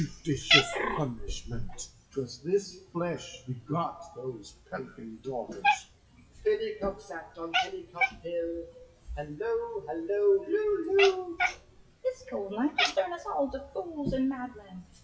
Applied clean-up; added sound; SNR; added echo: classical method WPE with log-MMSE.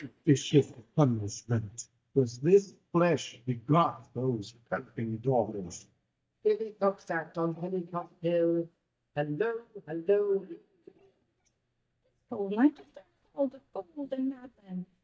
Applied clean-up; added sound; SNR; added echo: neural mask model DeepFilterNet 3.